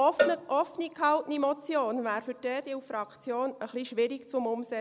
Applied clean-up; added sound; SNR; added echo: none; Cowbell; 5 dB; none.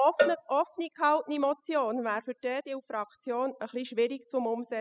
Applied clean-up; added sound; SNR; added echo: classical method spectral subtraction.